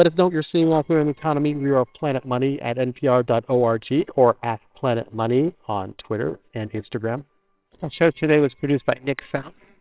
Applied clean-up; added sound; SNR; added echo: neural separator model SepFormer WHAMR!.